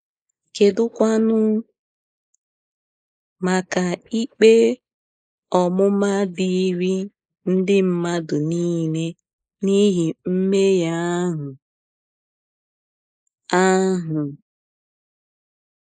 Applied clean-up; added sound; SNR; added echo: neural mask model Resemble Enhance denoiser.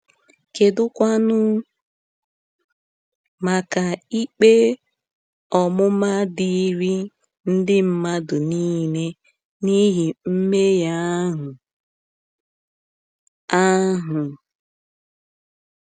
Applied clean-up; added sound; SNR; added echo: none; none; none; none.